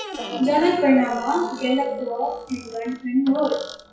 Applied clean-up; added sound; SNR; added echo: classical method WPE with log-MMSE.